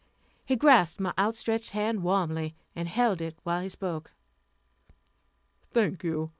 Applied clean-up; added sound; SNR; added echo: none; none; none; none.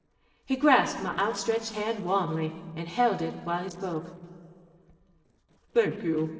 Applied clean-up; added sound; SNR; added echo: neural separator model SepFormer DNS4.